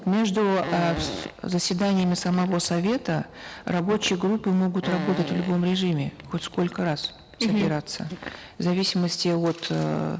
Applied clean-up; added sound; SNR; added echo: none; Fart; 13 dB; none.